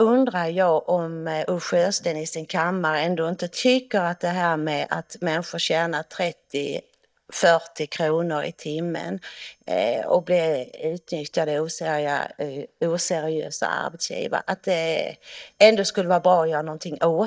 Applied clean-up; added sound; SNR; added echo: neural mask model DeepFilterNet 3.